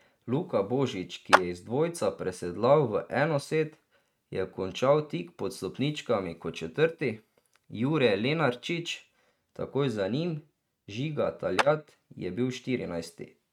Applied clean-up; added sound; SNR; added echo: neural mask model RNNoise.